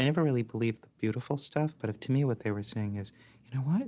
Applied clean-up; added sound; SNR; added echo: none; none; none; none.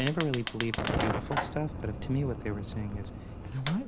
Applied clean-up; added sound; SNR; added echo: none; Fire; 1 dB; none.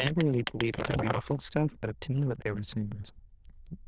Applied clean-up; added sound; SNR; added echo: neural diffusion model UNIVERSE++.